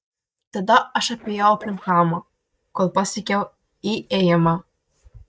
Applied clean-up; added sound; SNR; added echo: neural mask model DeepFilterNet 3.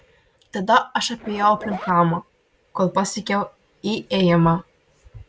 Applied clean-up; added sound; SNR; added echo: none; Zipper (clothing); 14 dB; none.